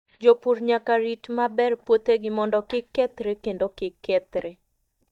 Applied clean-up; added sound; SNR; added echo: neural mask model DeepFilterNet 3.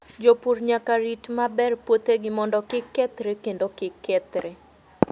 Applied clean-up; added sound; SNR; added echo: none; none; none; none.